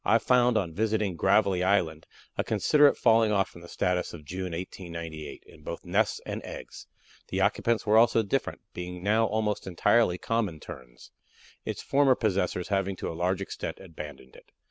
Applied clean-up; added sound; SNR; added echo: none; none; none; none.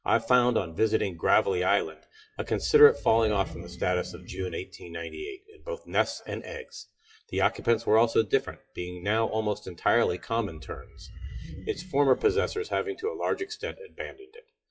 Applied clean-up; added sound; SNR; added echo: classical method WPE with log-MMSE.